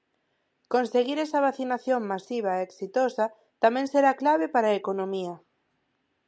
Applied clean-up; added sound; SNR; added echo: none; none; none; none.